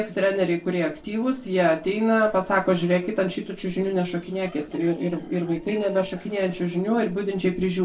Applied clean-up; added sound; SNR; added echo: neural separator model SepFormer DNS4.